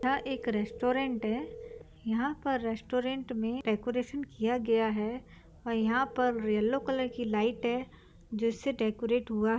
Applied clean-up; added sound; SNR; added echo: none; Telephone; 17 dB; none.